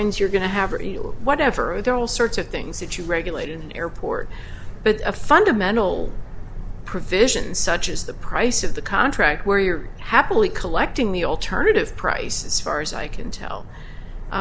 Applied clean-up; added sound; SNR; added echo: none; none; none; none.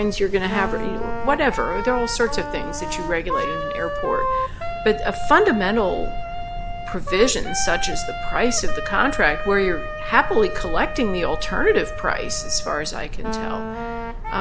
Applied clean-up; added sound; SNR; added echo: none; Wind instrument, woodwind instrument; 8 dB; none.